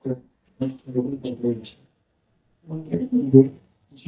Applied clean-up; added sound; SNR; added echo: neural mask model DeepFilterNet 3.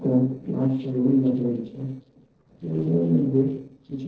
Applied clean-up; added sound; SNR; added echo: neural separator model SepFormer DNS4.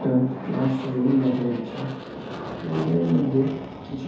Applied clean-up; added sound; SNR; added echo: none; Aircraft; 12 dB; reverberation time 0.9 s.